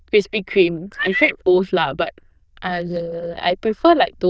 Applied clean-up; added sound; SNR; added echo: neural diffusion model UNIVERSE++.